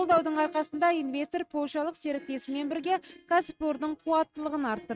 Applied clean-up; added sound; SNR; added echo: neural mask model RNNoise.